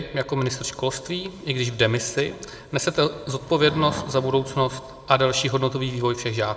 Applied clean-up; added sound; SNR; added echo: none; Breathing; 16 dB; reverberation time 0.7 s.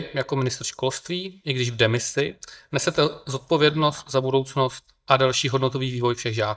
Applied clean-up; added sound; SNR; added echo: neural mask model DeepFilterNet 3.